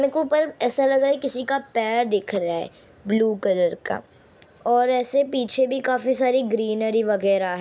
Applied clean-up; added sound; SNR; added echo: none; none; none; none.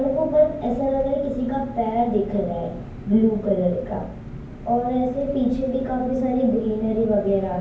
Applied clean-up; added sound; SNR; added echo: none; Engine; 13 dB; reverberation time 0.9 s.